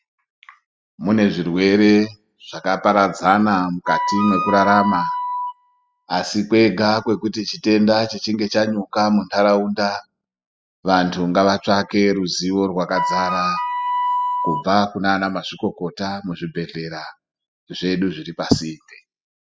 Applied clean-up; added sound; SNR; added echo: classical method spectral subtraction.